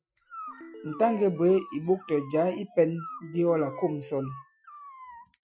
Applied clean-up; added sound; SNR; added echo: classical method Wiener filter.